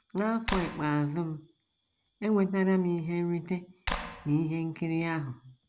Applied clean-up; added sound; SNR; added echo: none; Clapping; 7 dB; none.